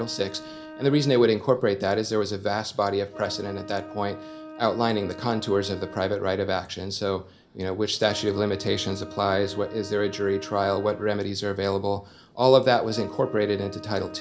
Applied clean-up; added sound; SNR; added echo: none; Wind instrument, woodwind instrument; 17 dB; reverberation time 0.3 s.